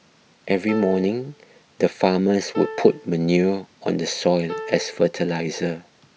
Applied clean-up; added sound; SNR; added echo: none; Piano; 14 dB; none.